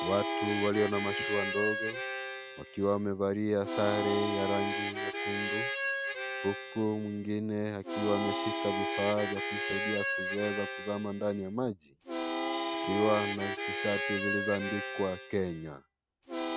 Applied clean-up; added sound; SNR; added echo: none; Harmonica; 2 dB; none.